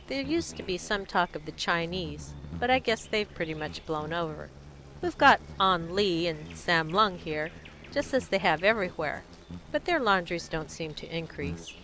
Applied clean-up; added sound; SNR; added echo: none; Insect; 15 dB; none.